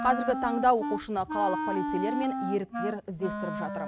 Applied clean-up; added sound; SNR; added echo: none; Wind instrument, woodwind instrument; 3 dB; none.